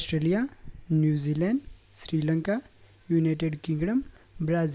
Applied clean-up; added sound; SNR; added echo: none; none; none; none.